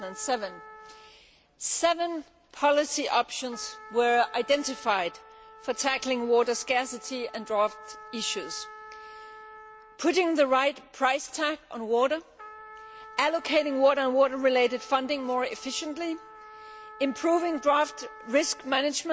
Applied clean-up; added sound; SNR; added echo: none; Trumpet; 19 dB; none.